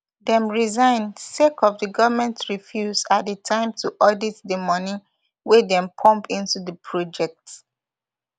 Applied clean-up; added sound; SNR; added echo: none; none; none; none.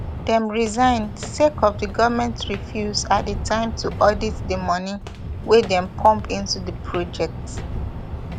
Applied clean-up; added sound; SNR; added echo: none; Walk, footsteps; 8 dB; none.